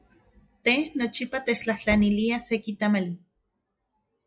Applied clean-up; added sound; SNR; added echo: classical method log-MMSE.